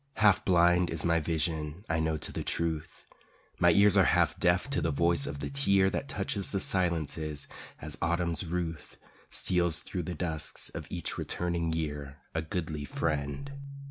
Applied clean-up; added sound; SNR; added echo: none; Keyboard (musical); 15 dB; none.